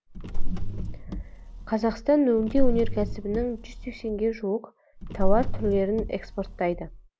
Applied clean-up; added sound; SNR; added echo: none; Car; -1 dB; none.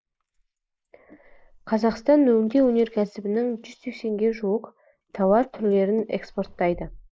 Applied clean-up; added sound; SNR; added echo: neural mask model Resemble Enhance denoiser.